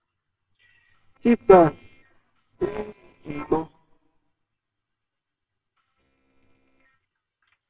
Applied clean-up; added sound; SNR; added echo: neural separator model SepFormer WHAMR!.